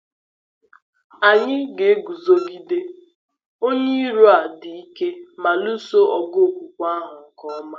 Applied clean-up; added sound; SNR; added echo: none; none; none; none.